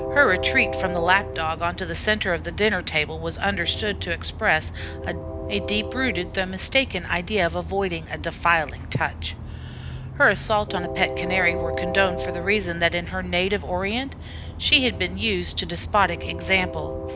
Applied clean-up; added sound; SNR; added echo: none; Train; 7 dB; none.